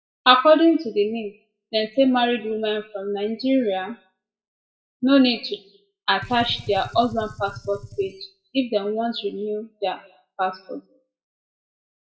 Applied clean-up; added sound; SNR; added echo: classical method WPE with log-MMSE.